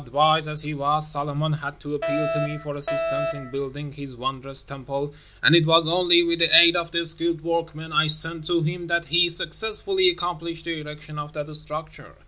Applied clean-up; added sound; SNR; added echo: none; Alarm; 3 dB; none.